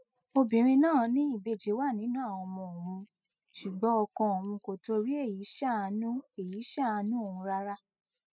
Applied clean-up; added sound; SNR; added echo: classical method spectral subtraction.